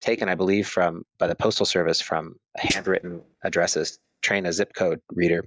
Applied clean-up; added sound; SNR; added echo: neural mask model DeepFilterNet 3.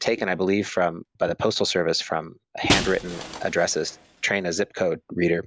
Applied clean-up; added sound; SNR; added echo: none; Shatter; 9 dB; none.